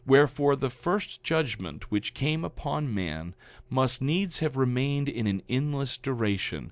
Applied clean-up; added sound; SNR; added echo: none; none; none; none.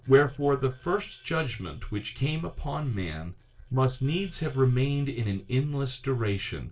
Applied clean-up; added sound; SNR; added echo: neural separator model SepFormer DNS4.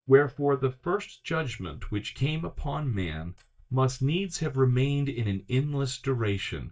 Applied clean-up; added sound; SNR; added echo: neural mask model DeepFilterNet 3.